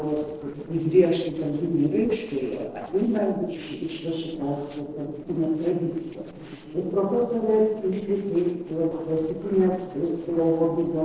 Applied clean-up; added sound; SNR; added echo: neural separator model SepFormer DNS4.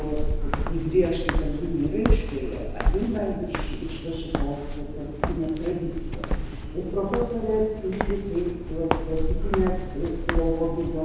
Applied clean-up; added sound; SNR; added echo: none; Walk, footsteps; -1 dB; reverberation time 1.0 s.